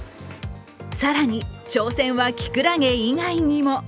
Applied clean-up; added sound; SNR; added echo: none; Wind instrument, woodwind instrument; 16 dB; none.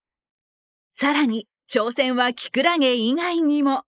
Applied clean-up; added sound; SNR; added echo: neural mask model Resemble Enhance denoiser.